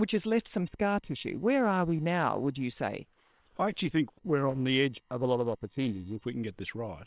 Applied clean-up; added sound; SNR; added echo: neural separator model SepFormer WHAM!.